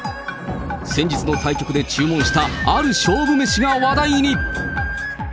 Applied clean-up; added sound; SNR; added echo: none; none; none; none.